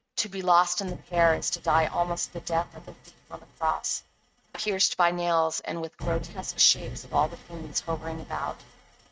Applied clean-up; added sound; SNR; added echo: neural mask model RNNoise.